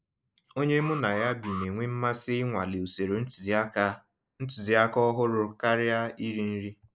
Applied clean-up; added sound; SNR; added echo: neural mask model Resemble Enhance denoiser.